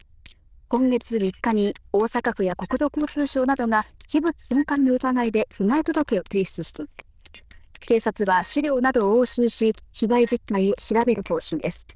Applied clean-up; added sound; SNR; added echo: neural diffusion model UNIVERSE++.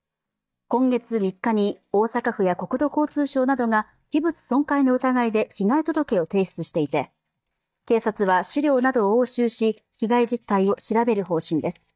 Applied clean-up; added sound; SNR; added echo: neural mask model DeepFilterNet 3.